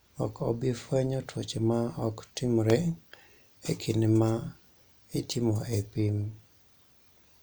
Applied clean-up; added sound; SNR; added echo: none; none; none; none.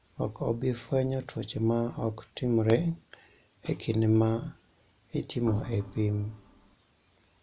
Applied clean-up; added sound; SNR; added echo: none; Organ; 15 dB; none.